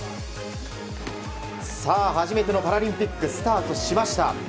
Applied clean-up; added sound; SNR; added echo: none; none; none; none.